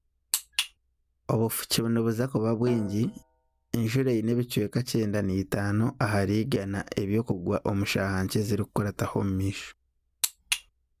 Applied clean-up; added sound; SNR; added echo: none; Snare drum; 18 dB; none.